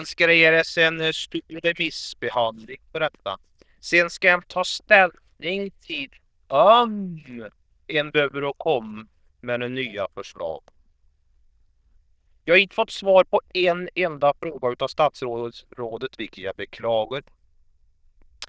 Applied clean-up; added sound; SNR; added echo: neural diffusion model UNIVERSE++.